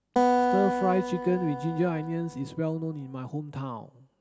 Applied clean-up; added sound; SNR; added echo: none; Acoustic guitar; 0 dB; none.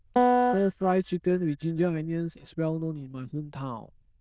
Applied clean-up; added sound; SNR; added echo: neural diffusion model UNIVERSE++.